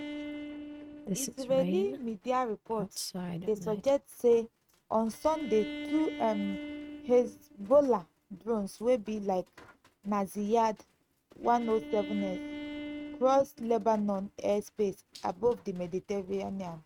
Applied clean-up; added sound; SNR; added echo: neural mask model RNNoise.